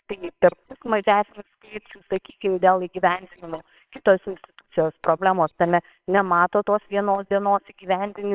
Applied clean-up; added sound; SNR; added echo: neural separator model SepFormer WHAMR!.